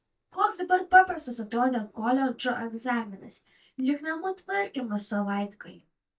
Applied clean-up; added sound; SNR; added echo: neural mask model DeepFilterNet 3.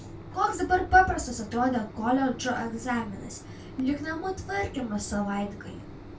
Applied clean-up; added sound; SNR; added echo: none; Mechanisms; 14 dB; reverberation time 0.2 s.